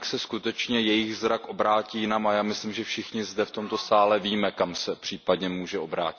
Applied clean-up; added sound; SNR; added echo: none; none; none; none.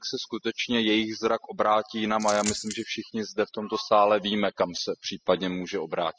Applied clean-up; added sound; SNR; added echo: classical method spectral subtraction.